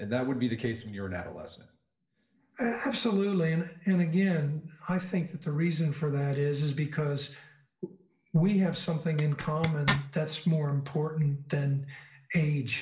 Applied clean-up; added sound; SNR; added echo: none; Zipper (clothing); 6 dB; reverberation time 0.5 s.